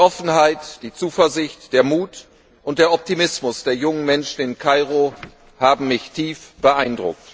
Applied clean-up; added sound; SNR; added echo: none; none; none; none.